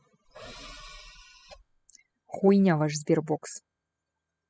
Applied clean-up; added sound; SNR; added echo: classical method spectral subtraction.